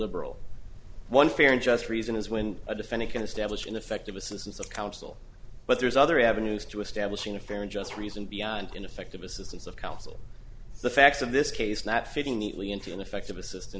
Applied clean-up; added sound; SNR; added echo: none; none; none; none.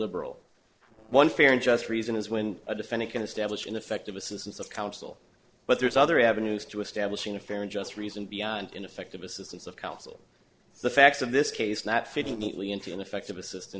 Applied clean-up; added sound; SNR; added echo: neural separator model SepFormer DNS4.